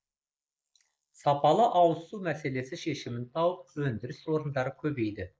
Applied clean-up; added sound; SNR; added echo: neural mask model Resemble Enhance denoiser.